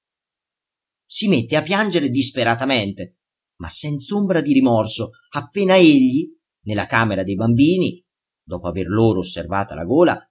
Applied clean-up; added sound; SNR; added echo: none; none; none; none.